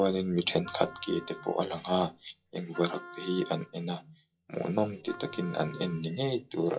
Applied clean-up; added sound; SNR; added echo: classical method WPE with log-MMSE.